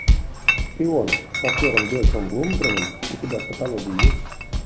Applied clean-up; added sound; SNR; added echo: none; Chatter / Chink, clink + Bass drum / Snare drum / Drum kit; -4 dB; none.